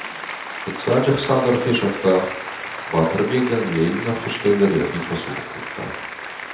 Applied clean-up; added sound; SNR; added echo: none; Applause; 10 dB; reverberation time 0.7 s.